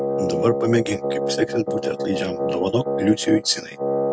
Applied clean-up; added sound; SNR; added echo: neural mask model RNNoise.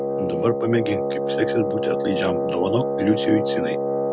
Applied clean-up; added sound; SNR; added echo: none; Wind instrument, woodwind instrument; 0 dB; none.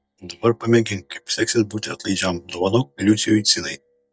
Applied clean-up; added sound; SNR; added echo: neural mask model DeepFilterNet 3.